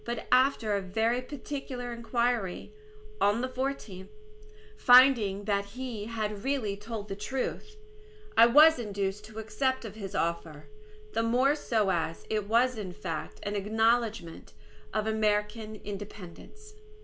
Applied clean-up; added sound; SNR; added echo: none; Telephone; 11 dB; none.